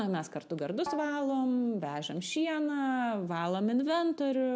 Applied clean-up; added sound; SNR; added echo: none; Bowed string instrument; 15 dB; none.